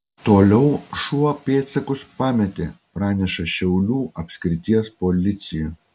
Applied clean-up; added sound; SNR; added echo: none; none; none; none.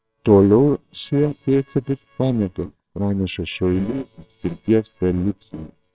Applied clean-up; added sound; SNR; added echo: neural separator model SepFormer WHAMR!.